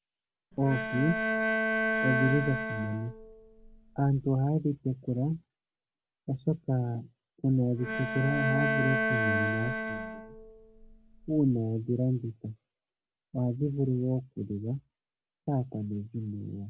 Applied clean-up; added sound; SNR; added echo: none; Bowed string instrument; 1 dB; none.